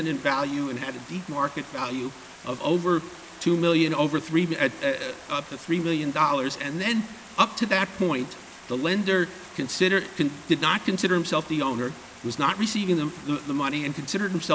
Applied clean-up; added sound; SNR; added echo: none; Stream; 19 dB; none.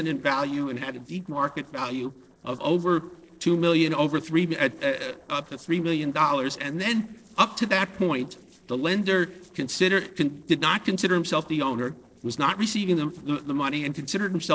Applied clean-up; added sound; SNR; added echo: neural separator model SepFormer DNS4.